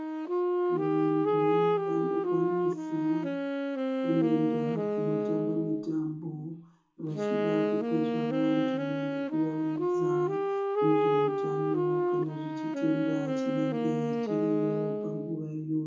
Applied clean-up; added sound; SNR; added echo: none; Wind instrument, woodwind instrument; -3 dB; reverberation time 0.6 s.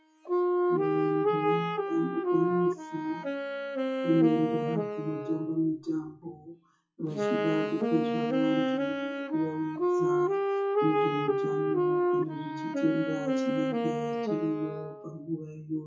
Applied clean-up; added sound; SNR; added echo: classical method WPE with log-MMSE.